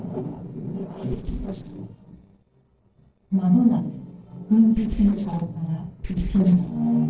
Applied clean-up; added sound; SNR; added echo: neural separator model SepFormer DNS4.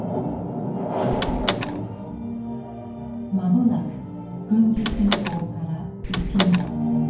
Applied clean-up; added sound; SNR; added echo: none; Door; 4 dB; reverberation time 0.9 s.